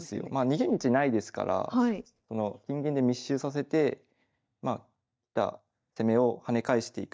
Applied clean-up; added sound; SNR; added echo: neural mask model DeepFilterNet 3.